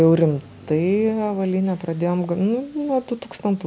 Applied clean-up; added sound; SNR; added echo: none; none; none; none.